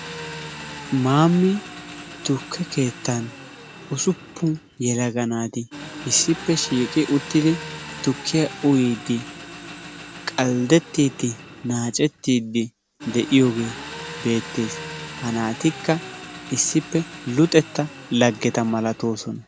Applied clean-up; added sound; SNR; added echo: none; Engine; 14 dB; none.